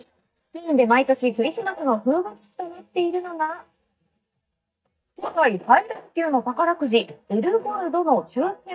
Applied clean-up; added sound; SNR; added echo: neural mask model DeepFilterNet 3.